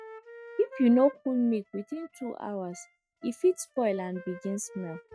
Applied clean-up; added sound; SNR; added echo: neural mask model RNNoise.